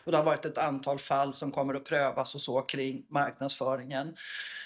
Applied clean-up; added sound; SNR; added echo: neural mask model DeepFilterNet 3.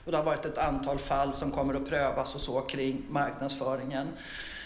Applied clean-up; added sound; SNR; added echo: none; Fixed-wing aircraft, airplane; 14 dB; reverberation time 0.8 s.